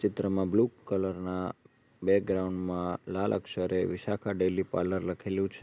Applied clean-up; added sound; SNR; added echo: none; none; none; none.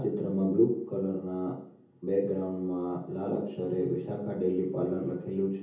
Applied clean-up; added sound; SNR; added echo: none; none; none; reverberation time 0.7 s.